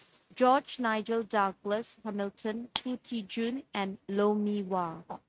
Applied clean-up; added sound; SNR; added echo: neural mask model RNNoise.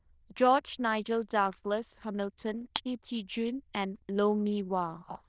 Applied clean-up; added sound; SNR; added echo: neural diffusion model UNIVERSE++.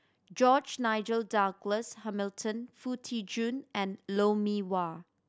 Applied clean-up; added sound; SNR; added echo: none; none; none; none.